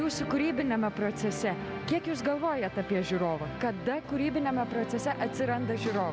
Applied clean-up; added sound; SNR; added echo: none; none; none; none.